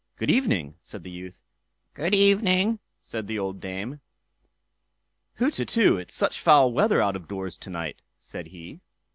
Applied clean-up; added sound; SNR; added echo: none; none; none; none.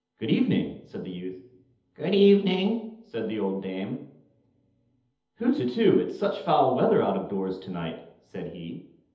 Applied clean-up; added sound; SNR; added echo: none; none; none; reverberation time 0.8 s.